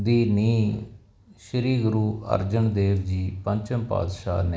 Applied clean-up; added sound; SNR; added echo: none; none; none; none.